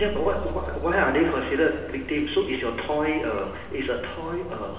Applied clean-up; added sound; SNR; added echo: none; Car passing by / Idling / Accelerating, revving, vroom; 13 dB; reverberation time 1.0 s.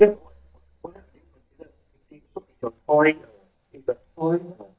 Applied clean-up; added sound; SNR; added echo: neural mask model DeepFilterNet 3.